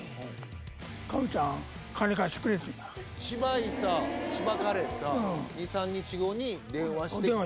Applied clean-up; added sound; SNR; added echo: none; none; none; none.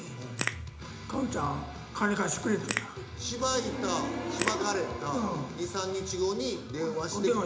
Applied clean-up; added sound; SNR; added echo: none; Crack / Crackle; 8 dB; reverberation time 0.8 s.